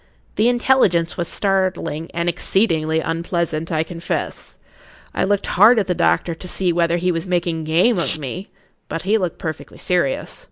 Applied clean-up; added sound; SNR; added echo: neural mask model Resemble Enhance denoiser.